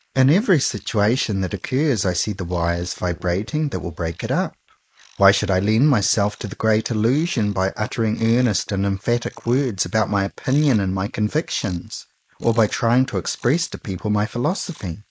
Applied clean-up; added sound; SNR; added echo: neural mask model Resemble Enhance denoiser.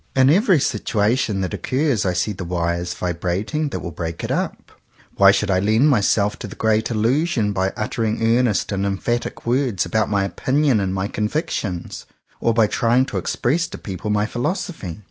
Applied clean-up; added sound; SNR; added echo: none; none; none; none.